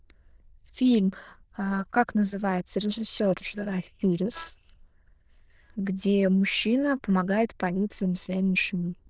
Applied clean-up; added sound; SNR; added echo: neural diffusion model UNIVERSE++.